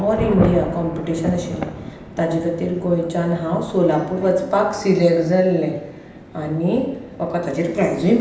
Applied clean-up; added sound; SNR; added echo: none; Thunder / Rain; 10 dB; reverberation time 0.9 s.